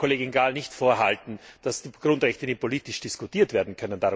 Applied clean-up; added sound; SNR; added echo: none; none; none; none.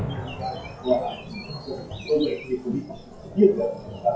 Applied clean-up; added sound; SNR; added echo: classical method WPE with log-MMSE.